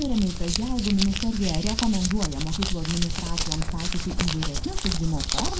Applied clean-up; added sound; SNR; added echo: none; Crumpling, crinkling; -1 dB; reverberation time 0.3 s.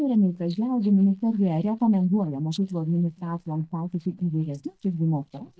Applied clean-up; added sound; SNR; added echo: neural mask model DeepFilterNet 3.